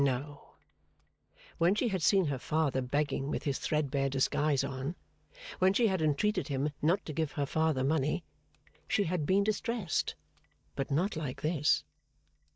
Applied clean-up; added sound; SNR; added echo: neural mask model DeepFilterNet 3.